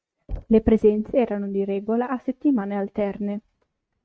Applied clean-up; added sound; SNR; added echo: neural mask model RNNoise.